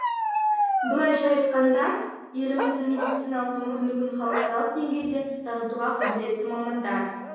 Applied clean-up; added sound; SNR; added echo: none; Bark; 2 dB; reverberation time 1.3 s.